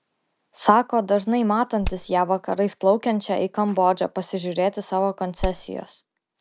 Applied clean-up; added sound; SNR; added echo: none; Hammer; 5 dB; none.